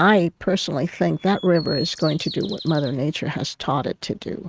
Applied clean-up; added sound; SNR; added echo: neural mask model RNNoise.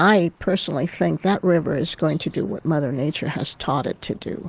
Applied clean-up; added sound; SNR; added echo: neural mask model Resemble Enhance denoiser.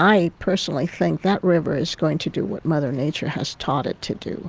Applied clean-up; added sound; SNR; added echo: none; none; none; none.